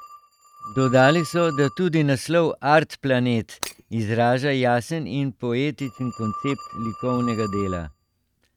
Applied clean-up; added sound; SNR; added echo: neural mask model RNNoise.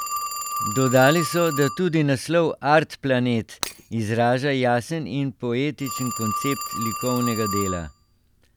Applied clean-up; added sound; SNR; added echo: none; Telephone + Shatter; 9 dB; none.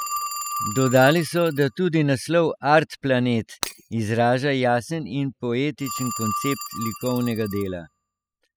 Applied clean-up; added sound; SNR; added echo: classical method spectral subtraction.